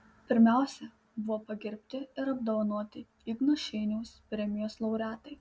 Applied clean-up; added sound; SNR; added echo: none; none; none; none.